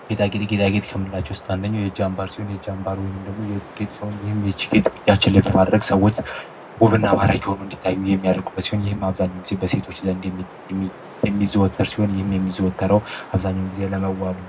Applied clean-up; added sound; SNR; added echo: none; Wind; 19 dB; reverberation time 0.3 s.